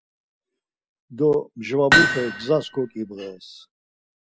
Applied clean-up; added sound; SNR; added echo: none; Hammer; -4 dB; none.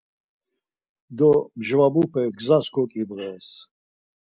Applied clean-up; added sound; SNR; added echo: none; none; none; none.